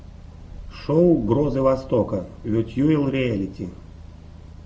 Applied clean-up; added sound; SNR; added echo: none; none; none; none.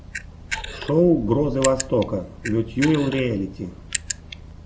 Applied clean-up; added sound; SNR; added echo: none; Camera; 11 dB; none.